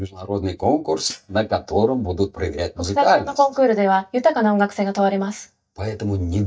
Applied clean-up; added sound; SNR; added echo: neural mask model DeepFilterNet 3.